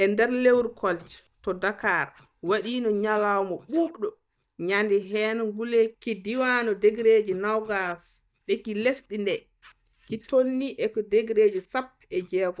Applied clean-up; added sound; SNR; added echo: neural mask model DeepFilterNet 3.